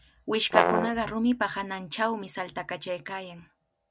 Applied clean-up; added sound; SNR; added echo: none; Brass instrument; -3 dB; none.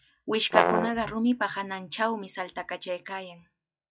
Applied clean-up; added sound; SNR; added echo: classical method log-MMSE.